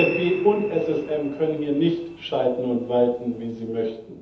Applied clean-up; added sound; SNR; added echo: none; Piano; 14 dB; reverberation time 0.8 s.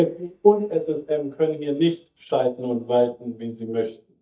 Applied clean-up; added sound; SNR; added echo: neural mask model DeepFilterNet 3.